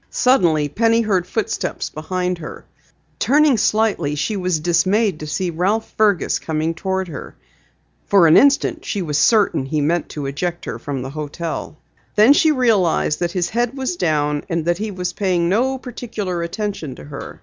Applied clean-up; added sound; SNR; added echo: none; none; none; none.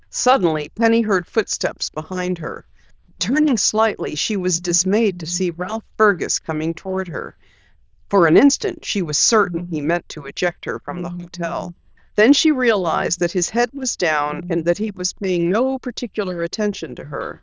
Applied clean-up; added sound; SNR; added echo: neural diffusion model UNIVERSE++.